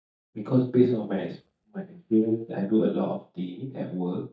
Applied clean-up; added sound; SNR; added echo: neural mask model DeepFilterNet 3.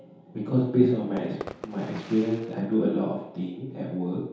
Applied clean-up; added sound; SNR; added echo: none; Fireworks; 16 dB; reverberation time 0.8 s.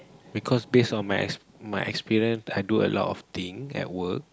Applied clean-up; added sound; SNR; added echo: none; none; none; none.